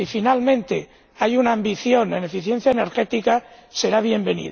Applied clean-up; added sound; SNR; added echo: none; none; none; none.